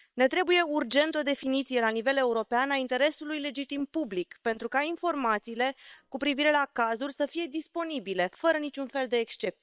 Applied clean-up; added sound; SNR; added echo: neural separator model SepFormer WHAM!.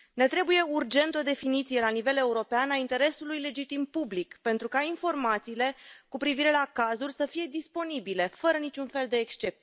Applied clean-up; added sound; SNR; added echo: none; none; none; none.